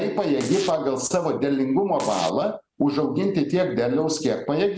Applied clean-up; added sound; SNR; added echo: none; Domestic sounds, home sounds; 16 dB; none.